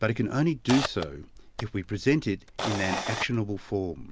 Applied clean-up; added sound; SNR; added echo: none; Camera; 8 dB; none.